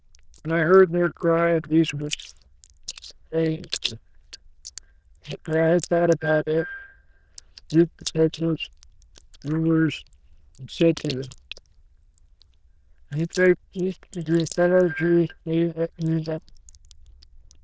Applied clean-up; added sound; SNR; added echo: neural diffusion model UNIVERSE++.